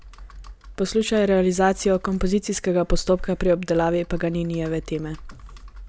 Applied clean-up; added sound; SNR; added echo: none; Computer keyboard; 19 dB; none.